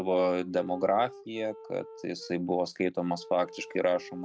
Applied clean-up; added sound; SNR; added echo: none; Wind instrument, woodwind instrument; 18 dB; none.